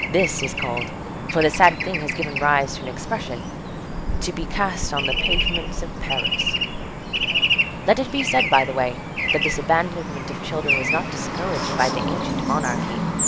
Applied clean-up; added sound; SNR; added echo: none; Traffic noise, roadway noise / Bird; 0 dB; none.